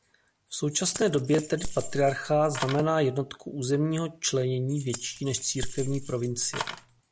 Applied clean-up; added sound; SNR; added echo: none; Keys jangling; 9 dB; none.